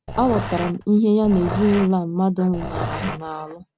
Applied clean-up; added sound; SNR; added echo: none; Growling; 9 dB; none.